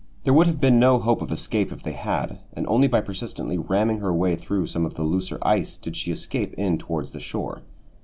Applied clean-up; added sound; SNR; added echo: none; none; none; none.